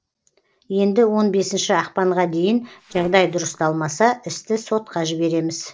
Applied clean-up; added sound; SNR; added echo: neural separator model SepFormer DNS4.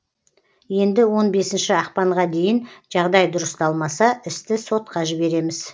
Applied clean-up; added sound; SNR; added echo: none; none; none; none.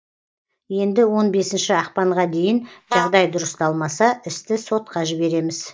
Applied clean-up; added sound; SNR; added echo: neural mask model DeepFilterNet 3.